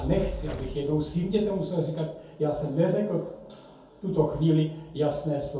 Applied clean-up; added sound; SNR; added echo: none; Fire; 14 dB; reverberation time 0.6 s.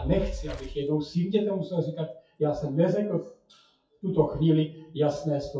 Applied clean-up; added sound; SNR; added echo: classical method WPE with log-MMSE.